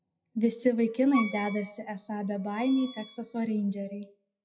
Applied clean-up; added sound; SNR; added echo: classical method WPE with log-MMSE.